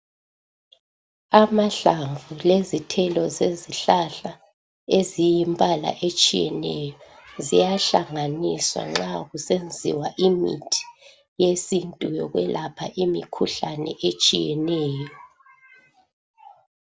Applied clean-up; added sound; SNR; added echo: none; none; none; none.